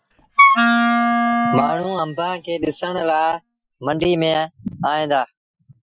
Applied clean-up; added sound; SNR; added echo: classical method Wiener filter.